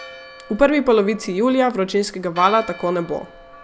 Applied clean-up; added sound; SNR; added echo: none; Church bell; 20 dB; none.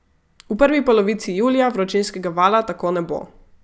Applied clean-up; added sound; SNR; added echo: none; none; none; none.